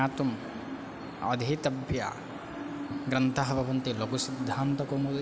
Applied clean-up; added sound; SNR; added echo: none; none; none; none.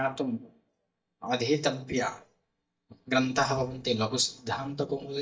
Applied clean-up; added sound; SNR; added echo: neural mask model DeepFilterNet 3.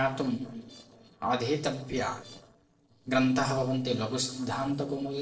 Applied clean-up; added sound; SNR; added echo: neural separator model SepFormer DNS4.